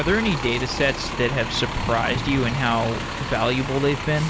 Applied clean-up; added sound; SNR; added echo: none; Bus; 5 dB; none.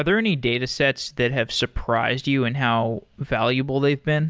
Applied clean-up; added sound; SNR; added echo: none; none; none; none.